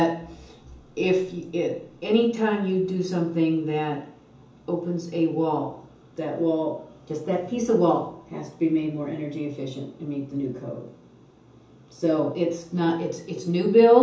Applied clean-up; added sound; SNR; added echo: none; none; none; reverberation time 0.7 s.